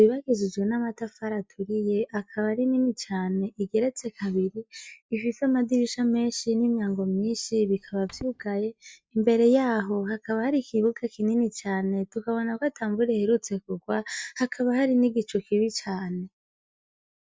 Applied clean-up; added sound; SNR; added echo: neural mask model DeepFilterNet 3.